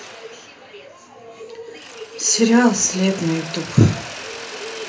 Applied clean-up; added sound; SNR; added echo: none; Mechanisms; 15 dB; reverberation time 0.3 s.